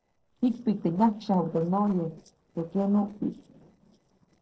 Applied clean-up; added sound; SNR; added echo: neural separator model SepFormer DNS4.